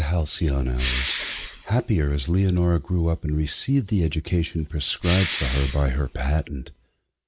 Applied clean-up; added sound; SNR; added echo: none; Respiratory sounds; 8 dB; none.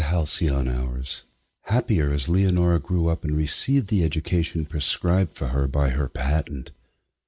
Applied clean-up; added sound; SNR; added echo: none; none; none; none.